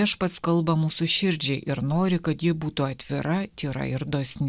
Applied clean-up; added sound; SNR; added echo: none; none; none; none.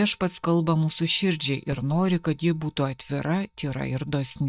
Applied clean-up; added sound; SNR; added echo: neural mask model DeepFilterNet 3.